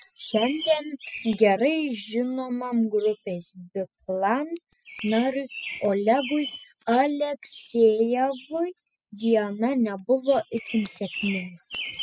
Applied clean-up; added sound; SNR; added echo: classical method spectral subtraction.